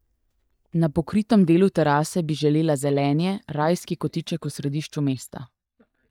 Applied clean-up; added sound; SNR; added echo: neural mask model DeepFilterNet 3.